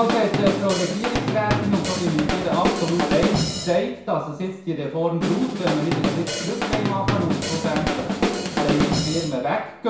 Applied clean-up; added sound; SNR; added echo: none; Drum kit; 0 dB; reverberation time 0.6 s.